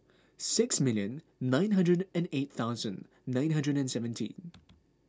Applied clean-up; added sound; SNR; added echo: none; none; none; none.